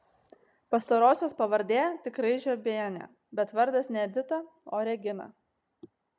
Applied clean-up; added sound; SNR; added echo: none; none; none; none.